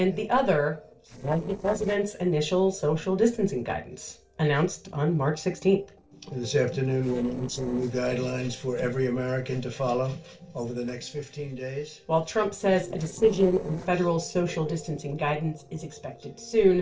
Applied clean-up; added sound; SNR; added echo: neural separator model SepFormer DNS4.